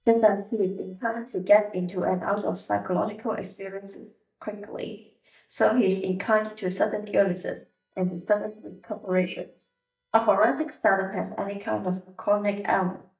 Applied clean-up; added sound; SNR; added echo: neural mask model DeepFilterNet 3.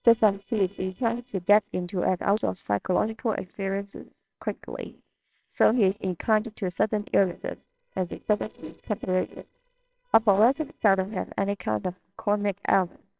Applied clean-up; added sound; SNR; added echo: neural separator model SepFormer WHAMR!.